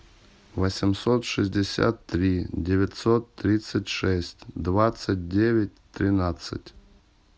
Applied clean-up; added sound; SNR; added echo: none; none; none; none.